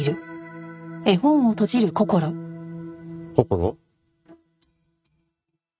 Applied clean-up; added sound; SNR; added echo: neural mask model RNNoise.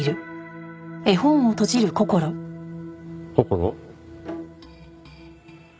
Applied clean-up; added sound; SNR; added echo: none; Bowed string instrument; 17 dB; none.